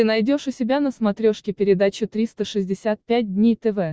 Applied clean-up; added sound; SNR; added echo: none; none; none; none.